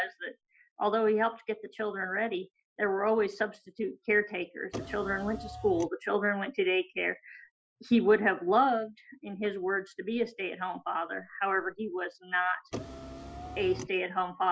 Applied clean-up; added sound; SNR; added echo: classical method Wiener filter.